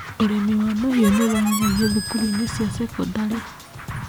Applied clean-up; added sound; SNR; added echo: none; Scratching (performance technique) + Harmonica; 9 dB; none.